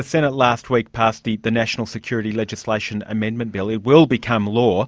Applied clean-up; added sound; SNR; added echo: none; none; none; none.